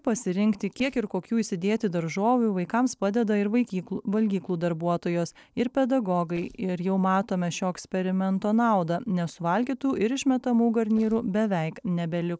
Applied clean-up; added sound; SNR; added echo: neural separator model SepFormer DNS4.